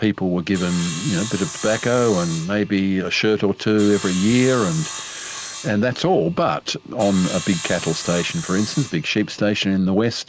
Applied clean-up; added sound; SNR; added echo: none; Sawing; 13 dB; none.